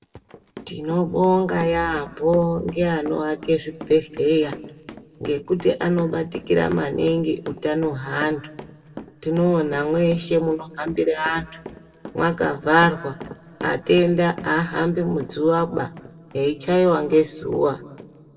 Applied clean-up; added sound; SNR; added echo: none; Run; 19 dB; reverberation time 1.3 s.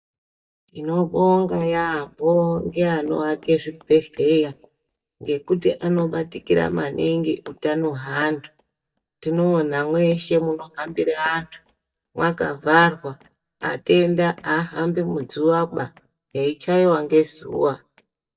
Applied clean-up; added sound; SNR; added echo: neural mask model DeepFilterNet 3.